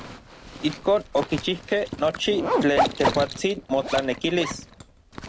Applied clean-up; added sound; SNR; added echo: none; Zipper (clothing); 4 dB; none.